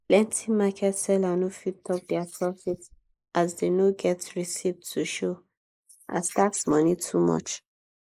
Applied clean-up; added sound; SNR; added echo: neural mask model Resemble Enhance denoiser.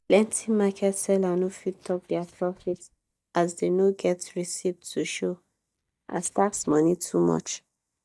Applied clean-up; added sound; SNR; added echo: neural mask model DeepFilterNet 3.